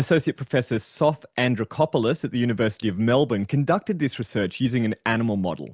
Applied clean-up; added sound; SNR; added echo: none; none; none; none.